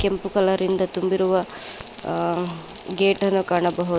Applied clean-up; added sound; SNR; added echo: none; Rain; 13 dB; none.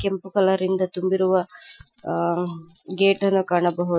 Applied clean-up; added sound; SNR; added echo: classical method Wiener filter.